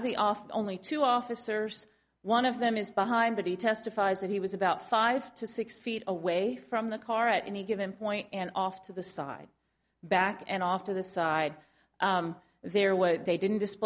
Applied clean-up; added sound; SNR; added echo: none; none; none; none.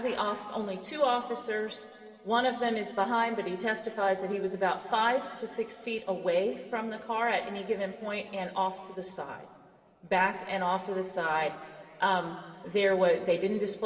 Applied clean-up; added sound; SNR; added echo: none; none; none; reverberation time 2.5 s.